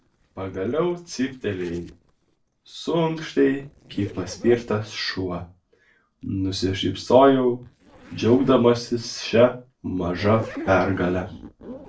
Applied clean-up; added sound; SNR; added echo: neural separator model SepFormer DNS4.